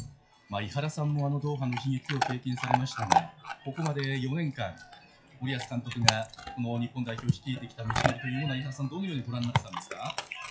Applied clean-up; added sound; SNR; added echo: classical method WPE with log-MMSE.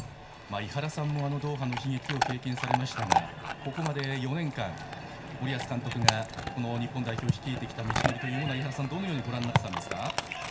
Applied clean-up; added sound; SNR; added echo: none; Chewing, mastication / Dog; 3 dB; reverberation time 0.3 s.